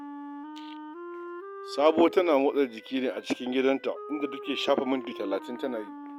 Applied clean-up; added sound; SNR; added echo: none; Wind instrument, woodwind instrument; 13 dB; none.